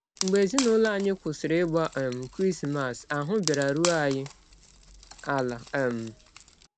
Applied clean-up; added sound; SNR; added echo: none; Wood; 12 dB; none.